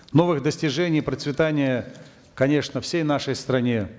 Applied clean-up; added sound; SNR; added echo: none; none; none; none.